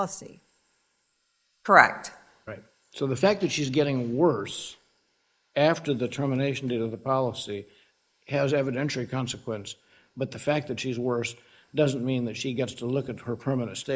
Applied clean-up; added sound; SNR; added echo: neural mask model Resemble Enhance denoiser.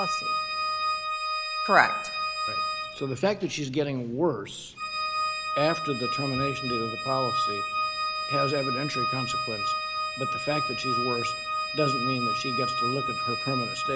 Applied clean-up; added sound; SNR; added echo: none; Organ; -1 dB; none.